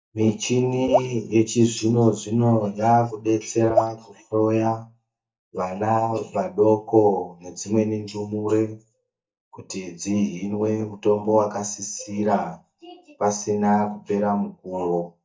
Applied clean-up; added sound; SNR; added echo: neural mask model DeepFilterNet 3.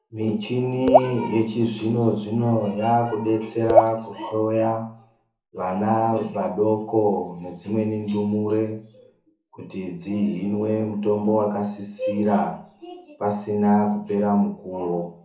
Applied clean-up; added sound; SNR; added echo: none; Raindrop / Drip; -4 dB; reverberation time 0.6 s.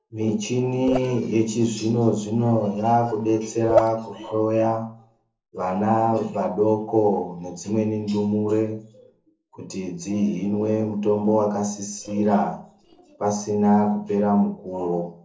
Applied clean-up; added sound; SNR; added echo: neural separator model SepFormer DNS4.